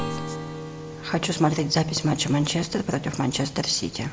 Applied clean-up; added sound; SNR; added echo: none; Acoustic guitar / Strum; 12 dB; none.